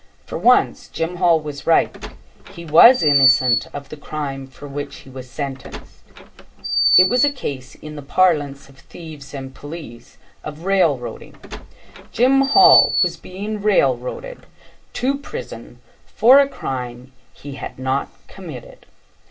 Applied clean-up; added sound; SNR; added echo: none; Door; 4 dB; reverberation time 0.2 s.